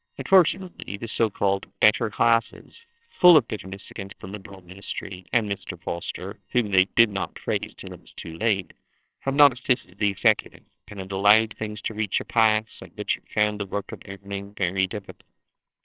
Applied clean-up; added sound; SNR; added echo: neural separator model SepFormer WHAMR!.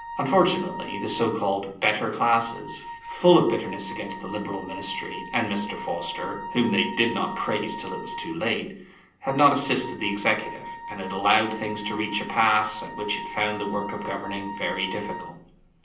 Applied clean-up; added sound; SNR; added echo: none; Wind instrument, woodwind instrument; 11 dB; reverberation time 0.6 s.